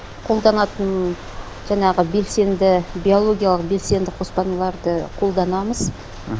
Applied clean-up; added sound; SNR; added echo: none; Rain; 20 dB; none.